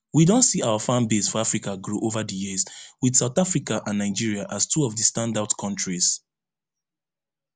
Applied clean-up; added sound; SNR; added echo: none; none; none; none.